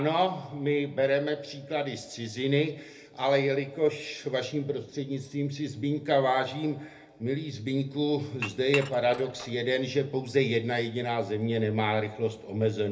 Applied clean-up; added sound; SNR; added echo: none; Dishes, pots, and pans / Chink, clink; 11 dB; reverberation time 0.3 s.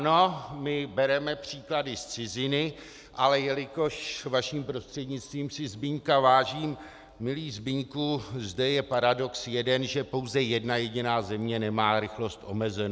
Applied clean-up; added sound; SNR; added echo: none; none; none; none.